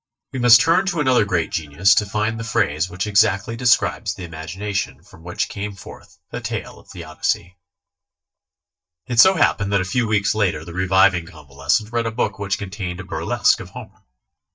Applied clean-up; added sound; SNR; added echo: neural mask model DeepFilterNet 3.